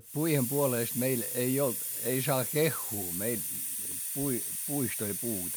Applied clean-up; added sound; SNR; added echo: none; Hiss; 3 dB; none.